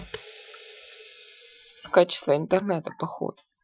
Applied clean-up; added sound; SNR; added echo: classical method Wiener filter.